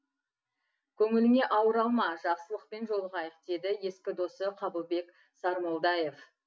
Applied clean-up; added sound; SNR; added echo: none; none; none; none.